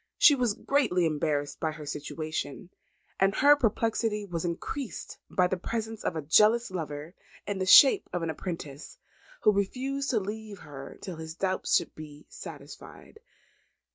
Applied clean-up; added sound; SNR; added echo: none; none; none; none.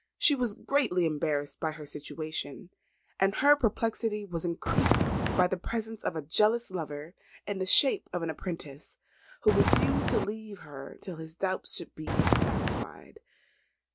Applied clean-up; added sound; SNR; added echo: none; Walk, footsteps; -4 dB; none.